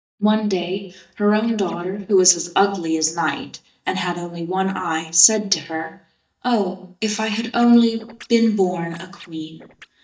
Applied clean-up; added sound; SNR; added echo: neural mask model DeepFilterNet 3.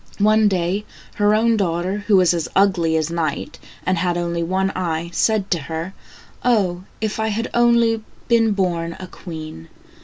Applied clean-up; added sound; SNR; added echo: none; none; none; none.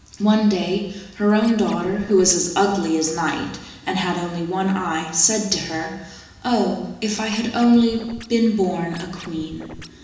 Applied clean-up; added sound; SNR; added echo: none; Scratching (performance technique); 18 dB; reverberation time 1.0 s.